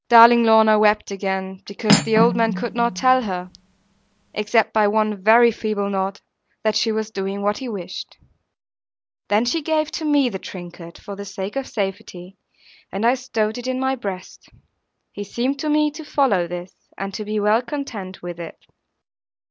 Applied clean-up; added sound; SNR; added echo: none; Cutlery, silverware; 3 dB; none.